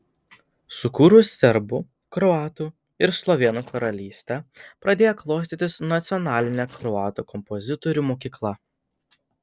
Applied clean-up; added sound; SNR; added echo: neural separator model SepFormer DNS4.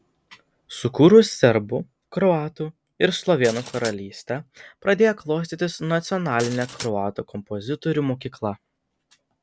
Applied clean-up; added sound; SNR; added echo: none; Glass; 16 dB; none.